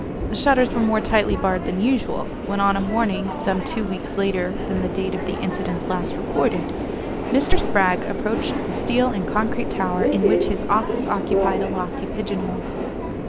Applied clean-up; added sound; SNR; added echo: none; Subway, metro, underground; 2 dB; none.